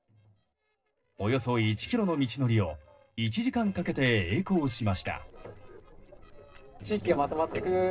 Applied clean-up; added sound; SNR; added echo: neural separator model SepFormer DNS4.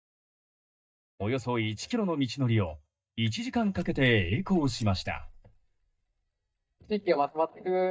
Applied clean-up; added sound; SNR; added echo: neural mask model DeepFilterNet 3.